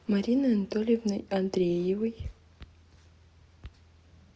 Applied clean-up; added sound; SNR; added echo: none; none; none; none.